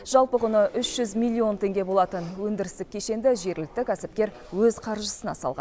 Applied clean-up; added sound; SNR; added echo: none; none; none; none.